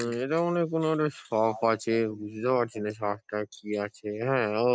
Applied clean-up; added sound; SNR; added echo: neural mask model Resemble Enhance denoiser.